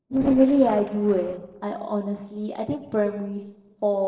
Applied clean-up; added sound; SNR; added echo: neural separator model SepFormer DNS4.